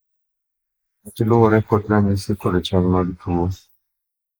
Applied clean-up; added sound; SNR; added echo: neural mask model Resemble Enhance denoiser.